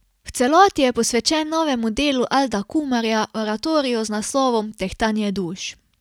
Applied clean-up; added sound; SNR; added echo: none; none; none; none.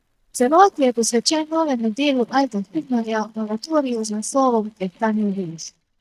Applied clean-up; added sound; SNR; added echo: neural mask model DeepFilterNet 3.